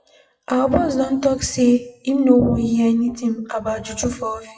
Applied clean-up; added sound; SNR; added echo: classical method WPE with log-MMSE.